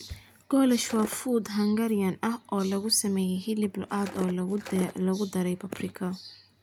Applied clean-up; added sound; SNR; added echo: none; Skateboard; 12 dB; none.